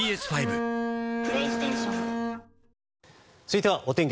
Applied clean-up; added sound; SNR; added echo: none; Bowed string instrument; 0 dB; none.